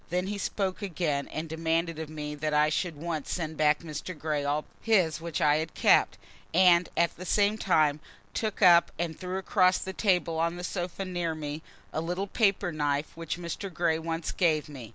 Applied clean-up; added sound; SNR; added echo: none; none; none; none.